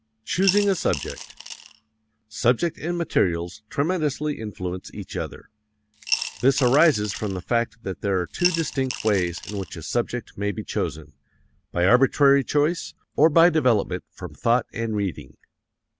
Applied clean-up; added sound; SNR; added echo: none; Coin (dropping) / Glass; 9 dB; none.